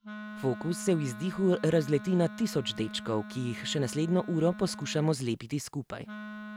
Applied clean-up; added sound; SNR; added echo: none; Wind instrument, woodwind instrument; 13 dB; none.